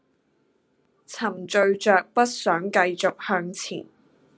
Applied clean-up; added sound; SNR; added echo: none; none; none; none.